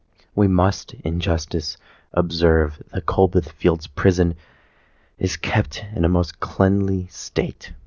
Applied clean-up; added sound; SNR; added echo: none; none; none; none.